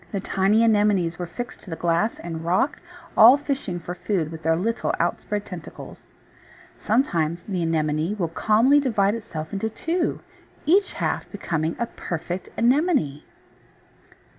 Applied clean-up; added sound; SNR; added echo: none; none; none; none.